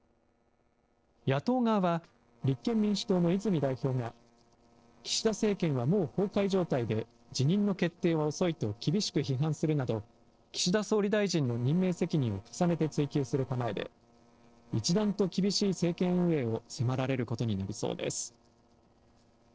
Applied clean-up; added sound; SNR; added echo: neural separator model SepFormer DNS4.